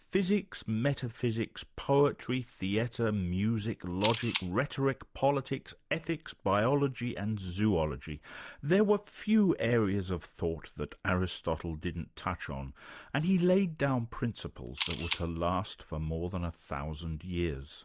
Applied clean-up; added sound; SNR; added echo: none; Camera; 3 dB; none.